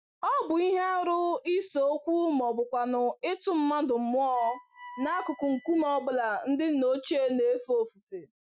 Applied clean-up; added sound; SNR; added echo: classical method Wiener filter.